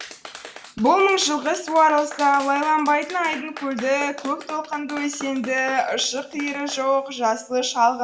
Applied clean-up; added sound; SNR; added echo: none; Clapping; 18 dB; reverberation time 1.3 s.